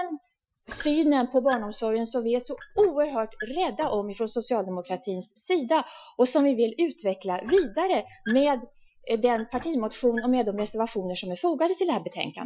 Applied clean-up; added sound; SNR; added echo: classical method Wiener filter.